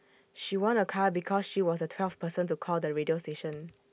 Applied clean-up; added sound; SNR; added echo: none; none; none; none.